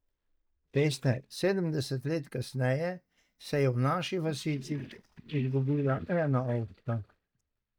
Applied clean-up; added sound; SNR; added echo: neural mask model DeepFilterNet 3.